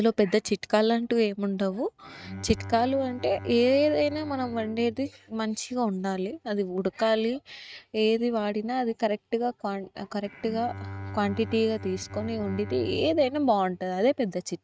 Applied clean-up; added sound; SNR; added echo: neural mask model RNNoise.